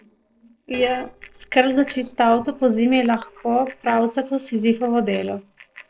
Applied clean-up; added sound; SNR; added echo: neural separator model SepFormer DNS4.